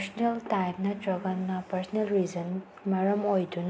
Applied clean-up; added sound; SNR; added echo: none; none; none; none.